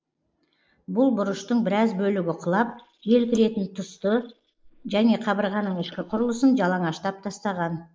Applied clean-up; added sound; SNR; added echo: neural mask model Resemble Enhance denoiser.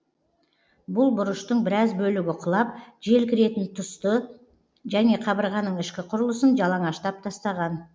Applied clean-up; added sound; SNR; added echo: none; none; none; none.